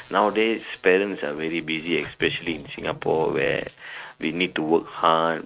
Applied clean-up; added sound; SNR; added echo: neural mask model RNNoise.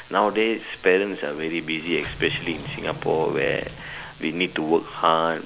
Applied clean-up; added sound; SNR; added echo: none; Sliding door; 15 dB; none.